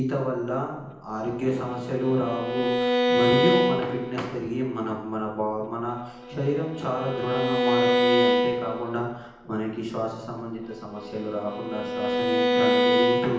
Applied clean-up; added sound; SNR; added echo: none; Bowed string instrument; -2 dB; reverberation time 0.9 s.